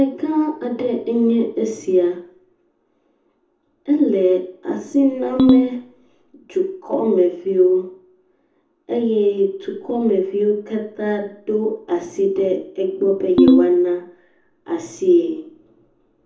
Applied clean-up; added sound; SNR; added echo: none; Ringtone; -4 dB; reverberation time 0.6 s.